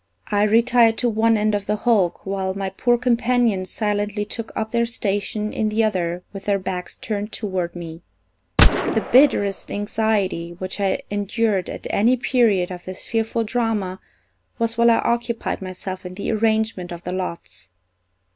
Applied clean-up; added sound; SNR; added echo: none; Gunshot, gunfire; 1 dB; none.